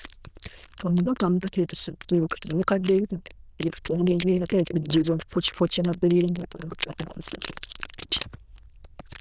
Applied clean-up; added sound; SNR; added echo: neural diffusion model UNIVERSE++.